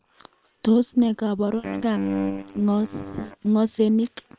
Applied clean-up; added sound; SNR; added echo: neural separator model SepFormer WHAM!.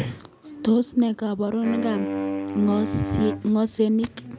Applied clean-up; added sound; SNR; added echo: none; Wind instrument, woodwind instrument; 7 dB; none.